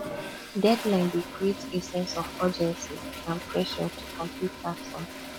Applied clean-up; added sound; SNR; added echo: none; Toilet flush; 9 dB; none.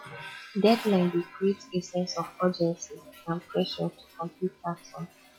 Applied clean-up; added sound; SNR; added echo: classical method log-MMSE.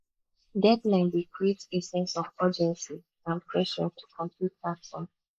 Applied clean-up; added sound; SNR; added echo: neural mask model Resemble Enhance denoiser.